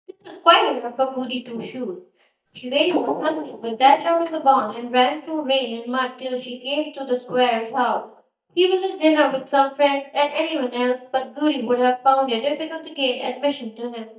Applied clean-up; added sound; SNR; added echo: neural mask model DeepFilterNet 3.